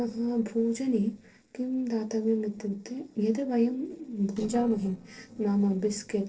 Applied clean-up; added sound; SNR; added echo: neural separator model SepFormer DNS4.